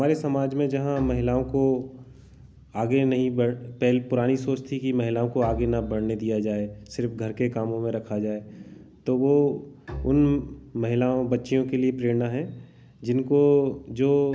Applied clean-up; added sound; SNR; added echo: none; Bowed string instrument; 18 dB; none.